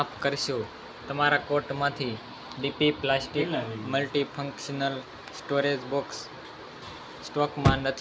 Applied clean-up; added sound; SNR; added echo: none; Chirp, tweet / Slam / Car; 9 dB; none.